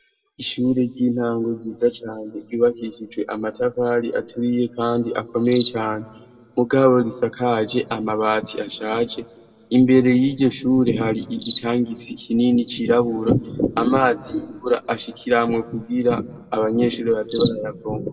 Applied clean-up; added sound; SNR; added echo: none; Cricket; 16 dB; reverberation time 1.2 s.